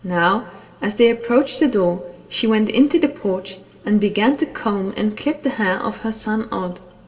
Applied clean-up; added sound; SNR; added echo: none; none; none; reverberation time 1.4 s.